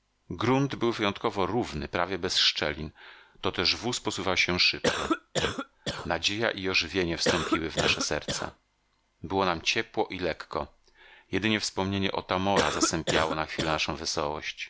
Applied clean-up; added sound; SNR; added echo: none; Cough; 1 dB; none.